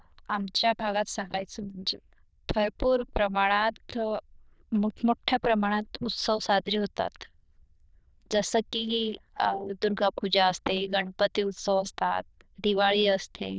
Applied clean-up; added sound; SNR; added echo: neural diffusion model UNIVERSE++.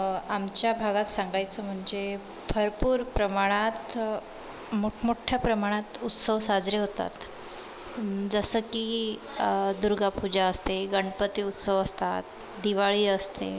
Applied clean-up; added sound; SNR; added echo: none; none; none; none.